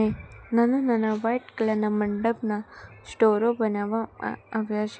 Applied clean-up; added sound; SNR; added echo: none; none; none; none.